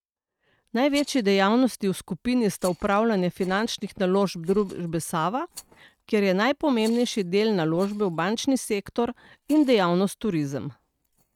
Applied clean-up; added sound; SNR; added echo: neural mask model RNNoise.